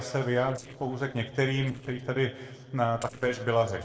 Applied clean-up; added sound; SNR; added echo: neural separator model SepFormer DNS4.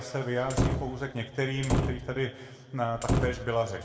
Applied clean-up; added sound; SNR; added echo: none; Slam; -1 dB; reverberation time 1.6 s.